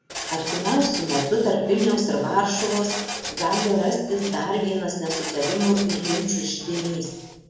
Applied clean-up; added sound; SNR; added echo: none; Printer; 9 dB; reverberation time 0.8 s.